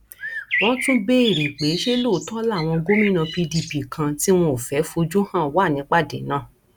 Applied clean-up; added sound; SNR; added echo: none; Bird; 7 dB; none.